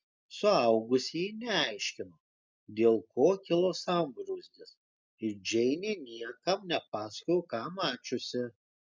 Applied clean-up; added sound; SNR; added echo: none; none; none; none.